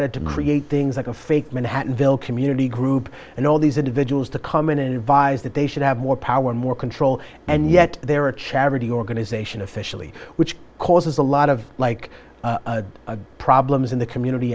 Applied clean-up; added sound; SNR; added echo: none; none; none; none.